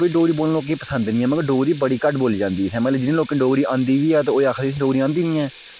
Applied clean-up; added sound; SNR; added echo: none; Sink (filling or washing) / Water tap, faucet; 19 dB; none.